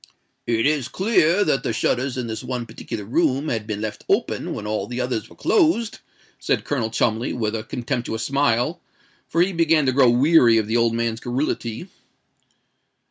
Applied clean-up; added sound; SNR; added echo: none; none; none; none.